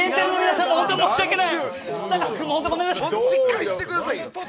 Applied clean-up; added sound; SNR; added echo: none; none; none; none.